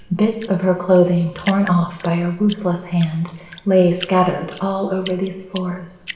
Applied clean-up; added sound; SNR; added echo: none; Drip; 18 dB; reverberation time 1.0 s.